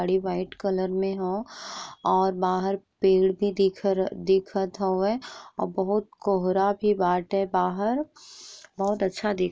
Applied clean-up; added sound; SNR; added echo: none; none; none; none.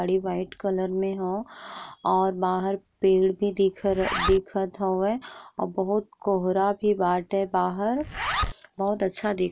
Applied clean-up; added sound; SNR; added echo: none; Zipper (clothing); 9 dB; none.